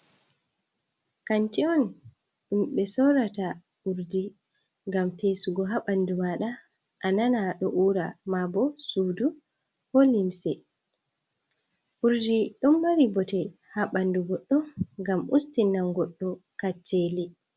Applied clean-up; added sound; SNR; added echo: none; none; none; none.